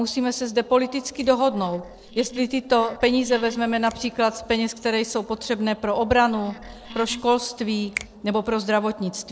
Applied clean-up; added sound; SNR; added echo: neural separator model SepFormer DNS4.